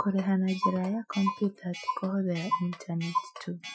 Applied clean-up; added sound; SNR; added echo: classical method Wiener filter.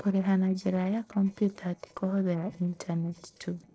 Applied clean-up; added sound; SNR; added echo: neural separator model SepFormer DNS4.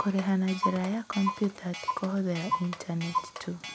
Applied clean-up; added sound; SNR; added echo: none; Clock; 5 dB; none.